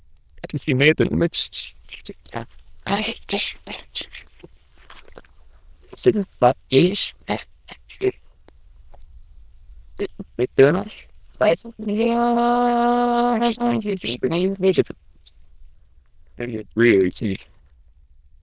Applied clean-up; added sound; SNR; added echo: neural diffusion model UNIVERSE++.